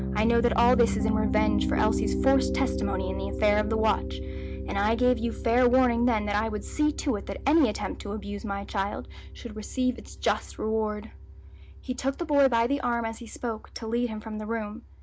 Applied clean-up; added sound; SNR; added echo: none; Piano; 5 dB; none.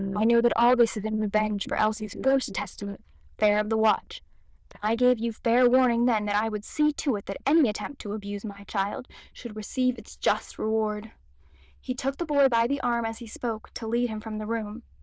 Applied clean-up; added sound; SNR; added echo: neural diffusion model UNIVERSE++.